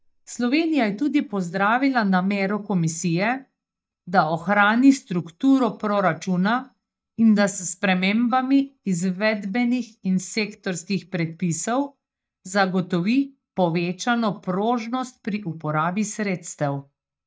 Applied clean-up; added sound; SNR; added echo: neural mask model DeepFilterNet 3.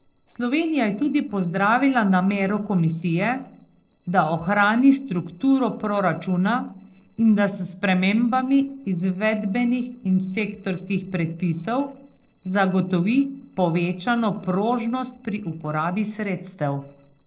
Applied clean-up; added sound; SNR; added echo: neural separator model SepFormer DNS4.